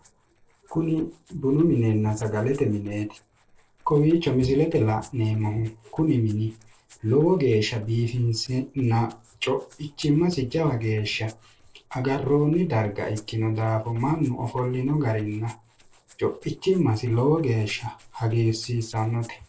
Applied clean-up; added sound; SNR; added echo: neural separator model SepFormer DNS4.